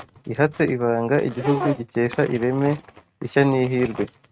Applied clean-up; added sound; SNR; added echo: neural mask model RNNoise.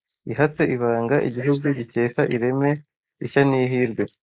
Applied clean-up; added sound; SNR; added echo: neural mask model Resemble Enhance denoiser.